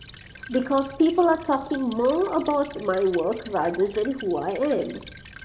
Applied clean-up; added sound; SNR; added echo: none; Stream / Trickle, dribble; 19 dB; none.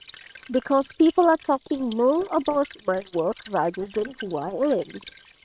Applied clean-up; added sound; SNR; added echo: neural separator model SepFormer WHAM!.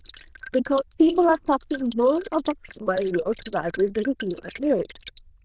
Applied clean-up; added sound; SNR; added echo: neural diffusion model UNIVERSE++.